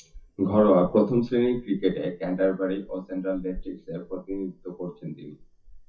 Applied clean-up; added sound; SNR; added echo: classical method WPE with log-MMSE.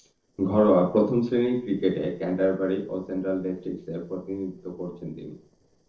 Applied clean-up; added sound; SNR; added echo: neural separator model SepFormer DNS4.